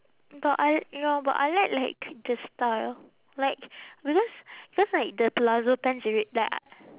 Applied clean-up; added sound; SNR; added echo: none; none; none; none.